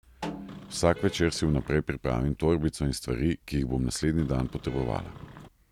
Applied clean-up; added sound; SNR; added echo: none; Vehicle horn, car horn, honking + Snare drum; 14 dB; none.